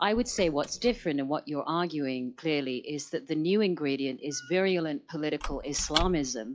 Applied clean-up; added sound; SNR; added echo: classical method log-MMSE.